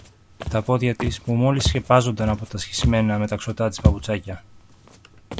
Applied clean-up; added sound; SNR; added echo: none; Walk, footsteps; 5 dB; none.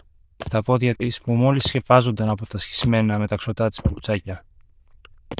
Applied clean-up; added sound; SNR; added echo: neural diffusion model UNIVERSE++.